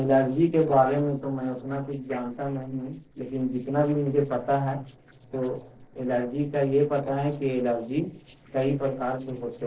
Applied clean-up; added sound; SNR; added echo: neural separator model SepFormer DNS4.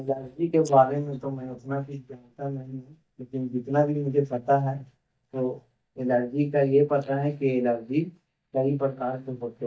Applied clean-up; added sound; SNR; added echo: neural mask model DeepFilterNet 3.